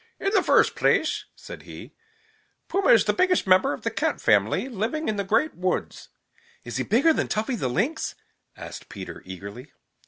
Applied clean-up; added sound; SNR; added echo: none; none; none; none.